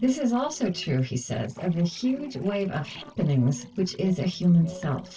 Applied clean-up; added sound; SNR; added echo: neural separator model SepFormer DNS4.